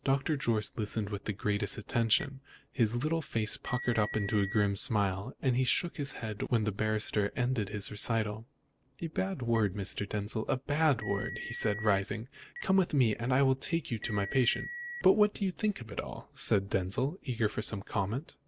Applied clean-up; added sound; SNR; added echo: none; Telephone; 13 dB; none.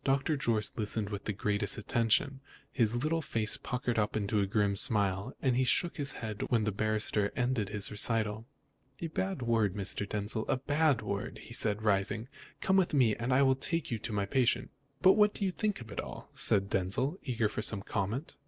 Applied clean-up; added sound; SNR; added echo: none; none; none; none.